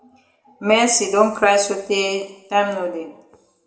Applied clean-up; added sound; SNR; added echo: none; none; none; reverberation time 0.6 s.